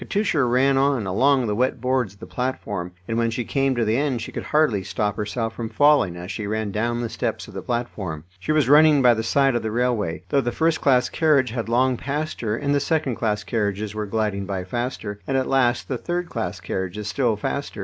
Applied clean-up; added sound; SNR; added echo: none; none; none; none.